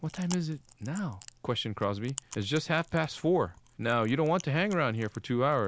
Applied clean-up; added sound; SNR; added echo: none; Chewing, mastication; 20 dB; none.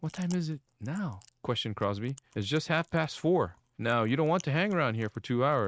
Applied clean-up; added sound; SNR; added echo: neural mask model RNNoise.